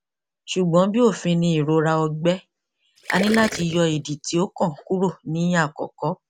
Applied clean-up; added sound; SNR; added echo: none; Gurgling; 11 dB; none.